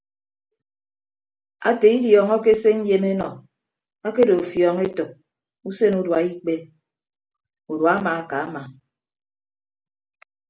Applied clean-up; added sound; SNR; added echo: none; none; none; none.